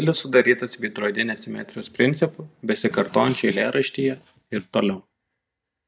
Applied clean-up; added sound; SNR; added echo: neural mask model DeepFilterNet 3.